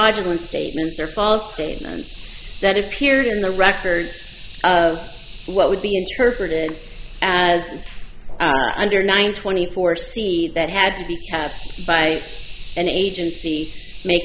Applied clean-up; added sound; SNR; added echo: none; Hiss; 17 dB; none.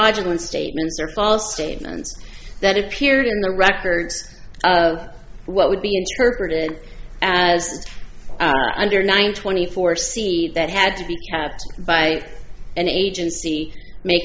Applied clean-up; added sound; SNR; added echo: none; none; none; none.